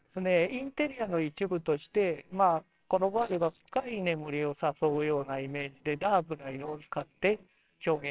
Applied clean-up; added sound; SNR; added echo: neural separator model SepFormer WHAMR!.